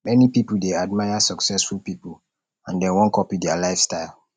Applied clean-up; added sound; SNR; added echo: none; none; none; none.